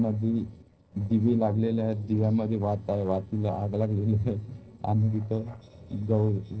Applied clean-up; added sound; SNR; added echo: neural separator model SepFormer DNS4.